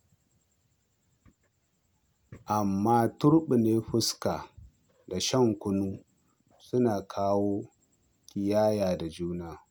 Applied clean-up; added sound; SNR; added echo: none; none; none; none.